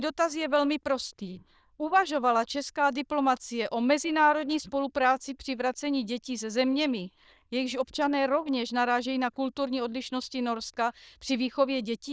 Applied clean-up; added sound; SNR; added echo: neural diffusion model UNIVERSE++.